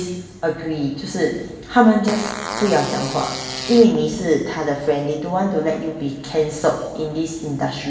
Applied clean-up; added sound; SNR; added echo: none; Fart; 11 dB; reverberation time 1.2 s.